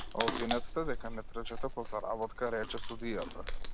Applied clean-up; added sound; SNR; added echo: none; Chewing, mastication; -3 dB; none.